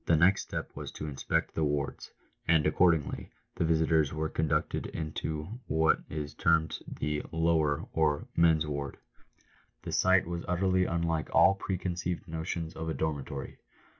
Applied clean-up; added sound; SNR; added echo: none; none; none; none.